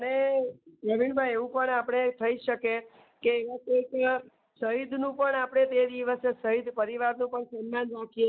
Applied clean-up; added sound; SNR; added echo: none; none; none; none.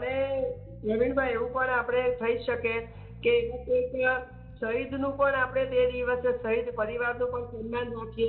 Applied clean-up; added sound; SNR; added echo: none; Bass guitar; 16 dB; reverberation time 1.2 s.